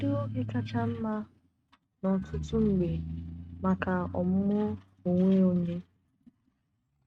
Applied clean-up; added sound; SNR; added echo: neural mask model RNNoise.